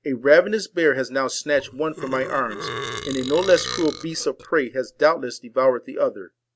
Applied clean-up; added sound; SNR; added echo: none; Burping, eructation; 12 dB; none.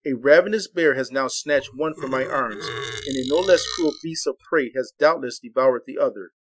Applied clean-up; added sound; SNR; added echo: classical method Wiener filter.